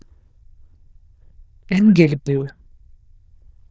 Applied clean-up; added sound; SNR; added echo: neural diffusion model UNIVERSE++.